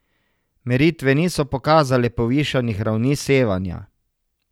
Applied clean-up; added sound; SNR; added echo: none; none; none; none.